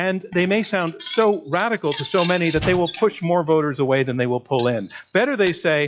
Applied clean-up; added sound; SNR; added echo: classical method log-MMSE.